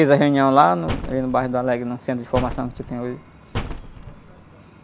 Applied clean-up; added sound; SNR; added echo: none; Slam; 11 dB; none.